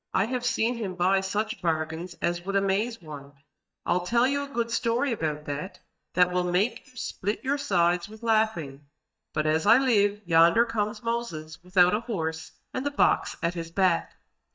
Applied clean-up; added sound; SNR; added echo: neural mask model DeepFilterNet 3.